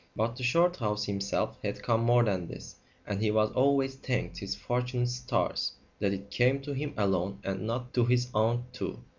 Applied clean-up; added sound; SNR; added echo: none; none; none; none.